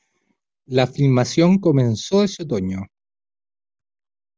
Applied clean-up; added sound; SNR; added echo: none; none; none; none.